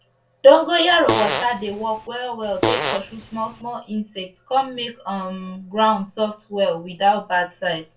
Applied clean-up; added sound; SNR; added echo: none; Fart; 4 dB; reverberation time 0.2 s.